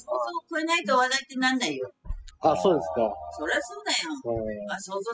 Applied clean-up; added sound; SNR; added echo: classical method spectral subtraction.